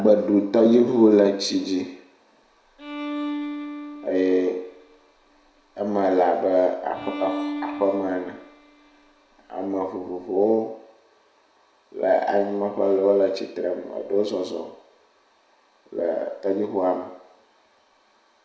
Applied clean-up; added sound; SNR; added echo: none; Bowed string instrument; 11 dB; reverberation time 0.5 s.